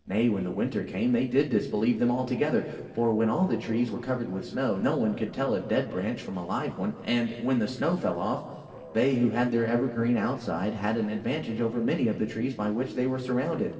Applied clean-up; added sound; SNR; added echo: neural separator model SepFormer DNS4.